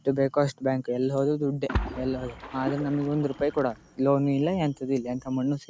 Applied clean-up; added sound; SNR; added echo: none; Splash, splatter; 10 dB; none.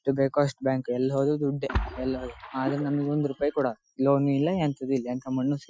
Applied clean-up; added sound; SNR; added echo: classical method Wiener filter.